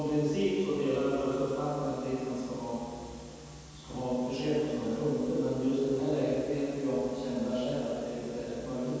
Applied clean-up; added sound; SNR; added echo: none; none; none; reverberation time 2.1 s.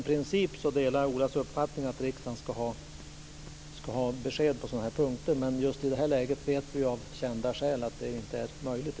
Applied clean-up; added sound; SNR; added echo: none; none; none; none.